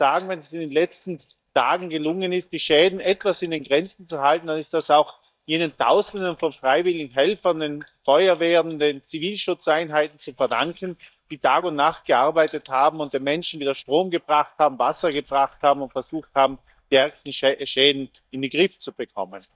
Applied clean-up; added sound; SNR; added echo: neural mask model DeepFilterNet 3.